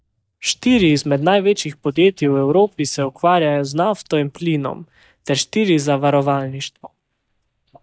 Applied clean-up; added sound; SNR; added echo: neural mask model DeepFilterNet 3.